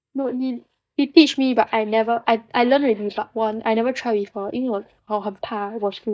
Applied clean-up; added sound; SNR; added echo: neural mask model DeepFilterNet 3.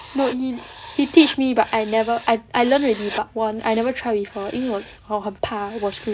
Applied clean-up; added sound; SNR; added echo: none; Writing; 15 dB; none.